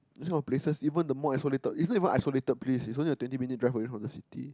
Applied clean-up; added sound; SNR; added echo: none; none; none; none.